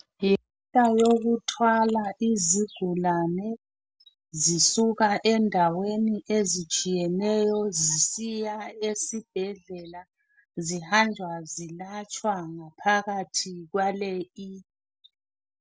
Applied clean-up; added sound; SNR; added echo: none; none; none; none.